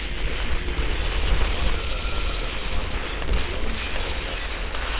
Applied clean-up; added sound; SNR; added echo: neural separator model SepFormer WHAMR!.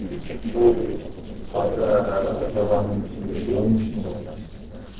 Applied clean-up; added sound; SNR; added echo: neural separator model SepFormer DNS4.